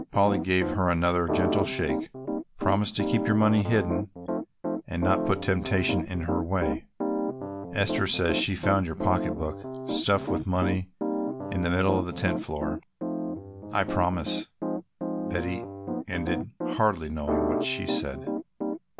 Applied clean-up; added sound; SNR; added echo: none; Piano; 3 dB; none.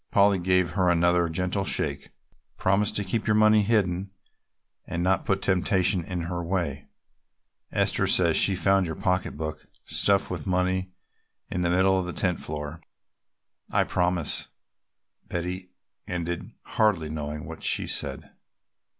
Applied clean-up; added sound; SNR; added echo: none; none; none; none.